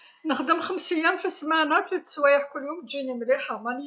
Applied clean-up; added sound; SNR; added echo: none; none; none; none.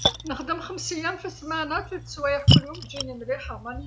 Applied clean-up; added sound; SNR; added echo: none; Splash, splatter; -4 dB; none.